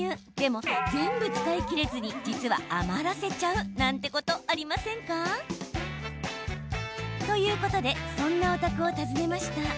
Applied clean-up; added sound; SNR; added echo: none; none; none; none.